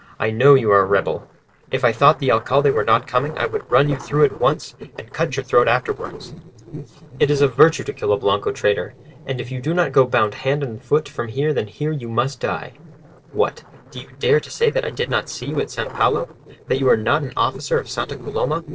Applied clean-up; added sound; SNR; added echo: neural separator model SepFormer DNS4.